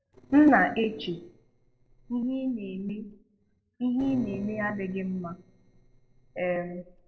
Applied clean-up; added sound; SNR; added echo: neural separator model SepFormer DNS4.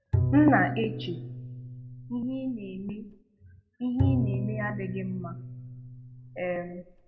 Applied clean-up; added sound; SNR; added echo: none; Bowed string instrument; 2 dB; reverberation time 0.3 s.